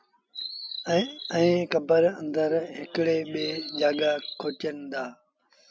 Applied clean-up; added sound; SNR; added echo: none; Chirp, tweet; 11 dB; none.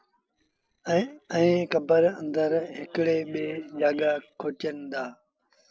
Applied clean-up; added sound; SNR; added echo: neural separator model SepFormer DNS4.